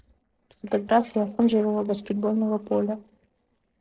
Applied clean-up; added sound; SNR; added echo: neural separator model SepFormer DNS4.